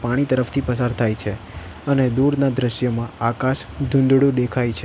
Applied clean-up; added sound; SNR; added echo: none; none; none; none.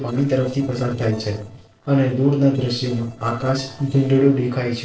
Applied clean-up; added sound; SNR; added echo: neural separator model SepFormer DNS4.